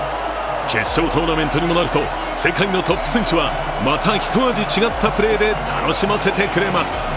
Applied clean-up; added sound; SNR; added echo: none; none; none; none.